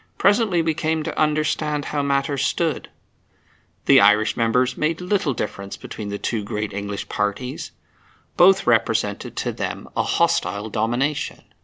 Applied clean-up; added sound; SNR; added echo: none; none; none; none.